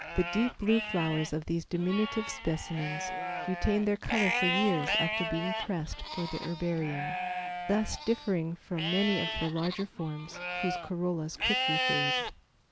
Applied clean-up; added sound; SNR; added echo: none; Livestock, farm animals, working animals; 3 dB; none.